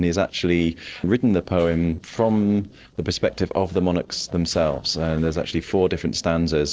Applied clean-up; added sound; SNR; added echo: neural separator model SepFormer DNS4.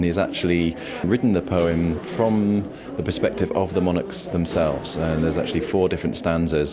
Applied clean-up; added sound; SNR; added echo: none; Engine / Mechanisms; 15 dB; none.